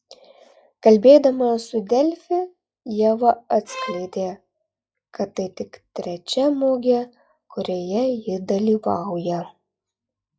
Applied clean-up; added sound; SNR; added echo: classical method log-MMSE.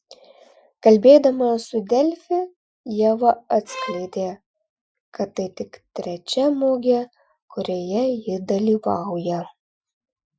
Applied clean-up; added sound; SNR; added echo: classical method Wiener filter.